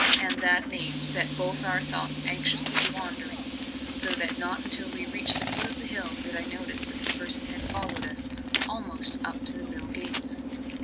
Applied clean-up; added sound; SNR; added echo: none; Tools + Tearing; 1 dB; none.